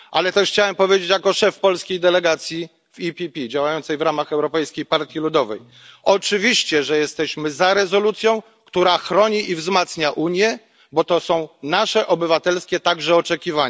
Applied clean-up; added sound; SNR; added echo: none; none; none; none.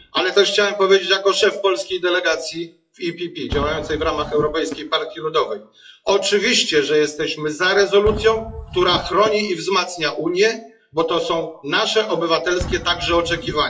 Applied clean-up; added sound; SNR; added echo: classical method WPE with log-MMSE.